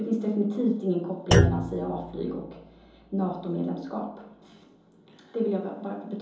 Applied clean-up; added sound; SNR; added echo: none; Thump, thud; -1 dB; reverberation time 2.8 s.